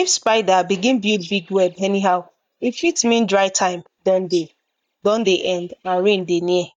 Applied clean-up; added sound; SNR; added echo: neural mask model DeepFilterNet 3.